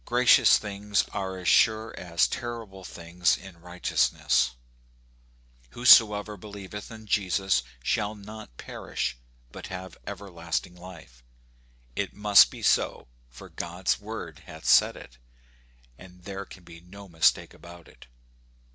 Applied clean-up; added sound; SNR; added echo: none; none; none; none.